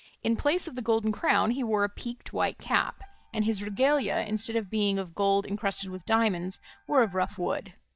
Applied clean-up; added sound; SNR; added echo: neural mask model DeepFilterNet 3.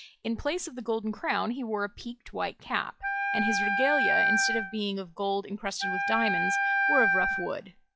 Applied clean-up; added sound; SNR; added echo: classical method log-MMSE.